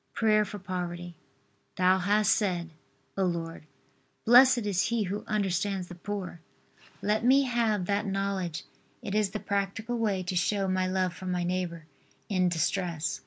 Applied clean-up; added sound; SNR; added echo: none; none; none; none.